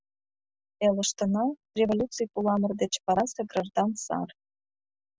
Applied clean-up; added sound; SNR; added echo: none; none; none; none.